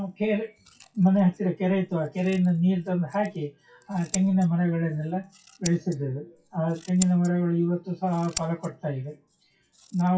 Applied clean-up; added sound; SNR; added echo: classical method WPE with log-MMSE.